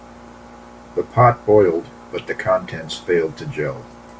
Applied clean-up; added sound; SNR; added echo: none; none; none; none.